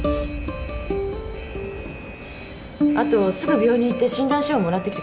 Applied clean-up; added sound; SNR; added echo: none; Alarm; 12 dB; none.